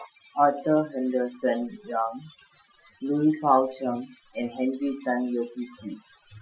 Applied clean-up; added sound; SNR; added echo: classical method Wiener filter.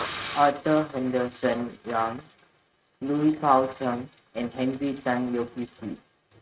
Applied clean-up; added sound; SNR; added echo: neural mask model RNNoise.